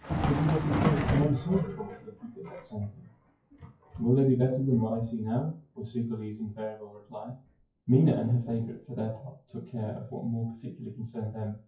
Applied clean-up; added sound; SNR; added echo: classical method WPE with log-MMSE.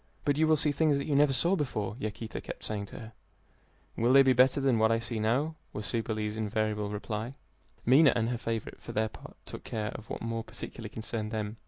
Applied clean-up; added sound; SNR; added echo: none; none; none; none.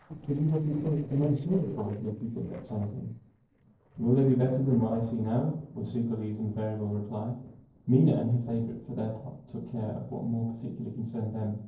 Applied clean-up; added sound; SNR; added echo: neural separator model SepFormer DNS4.